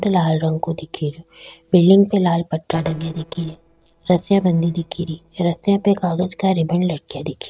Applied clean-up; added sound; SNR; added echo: neural separator model SepFormer DNS4.